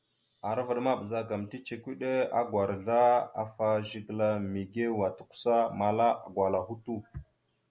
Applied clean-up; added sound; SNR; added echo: none; none; none; none.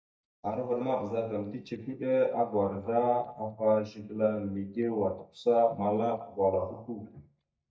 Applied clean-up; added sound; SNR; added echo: neural mask model DeepFilterNet 3.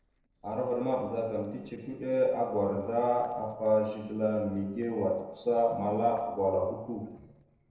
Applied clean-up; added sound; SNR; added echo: neural separator model SepFormer DNS4.